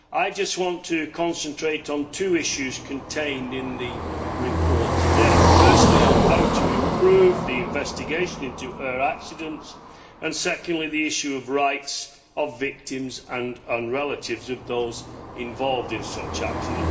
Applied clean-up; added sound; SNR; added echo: none; Car passing by; -1 dB; reverberation time 0.6 s.